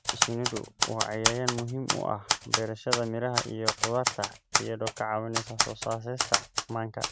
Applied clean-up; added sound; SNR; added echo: none; Typewriter; -2 dB; none.